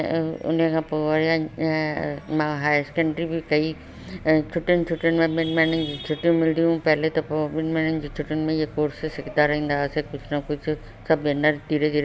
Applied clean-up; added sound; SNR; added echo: none; none; none; none.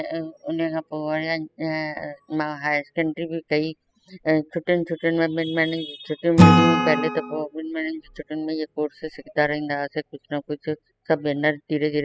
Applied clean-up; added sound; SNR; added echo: classical method spectral subtraction.